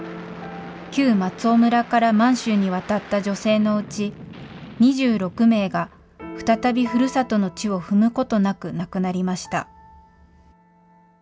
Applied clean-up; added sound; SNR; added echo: none; none; none; none.